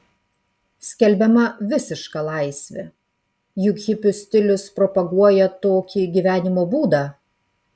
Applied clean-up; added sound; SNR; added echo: none; none; none; none.